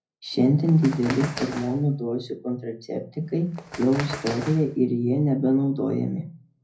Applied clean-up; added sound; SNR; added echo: none; Bird; 14 dB; reverberation time 0.4 s.